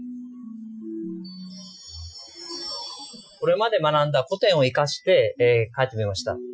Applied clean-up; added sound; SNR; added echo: classical method Wiener filter.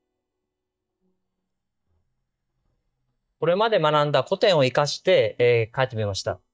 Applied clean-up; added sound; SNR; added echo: neural mask model DeepFilterNet 3.